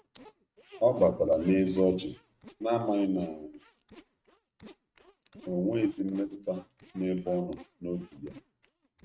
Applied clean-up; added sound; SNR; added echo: neural mask model RNNoise.